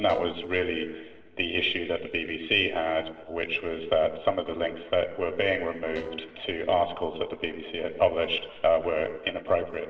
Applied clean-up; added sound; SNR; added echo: neural separator model SepFormer DNS4.